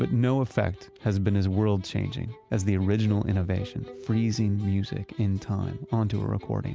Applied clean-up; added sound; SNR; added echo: none; none; none; none.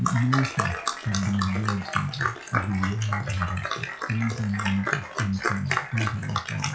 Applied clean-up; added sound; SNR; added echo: classical method WPE with log-MMSE.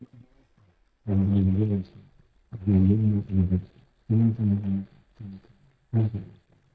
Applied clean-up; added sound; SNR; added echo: neural mask model DeepFilterNet 3.